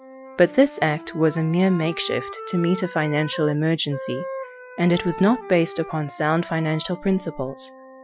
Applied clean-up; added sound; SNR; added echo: classical method Wiener filter.